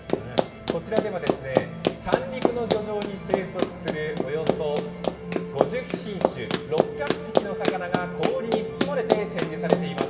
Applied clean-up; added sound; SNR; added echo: none; Run; -2 dB; reverberation time 2.0 s.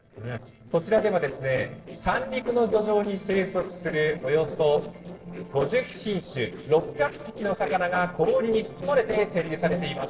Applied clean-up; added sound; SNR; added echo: neural separator model SepFormer DNS4.